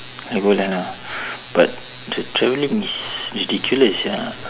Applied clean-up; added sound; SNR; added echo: none; none; none; none.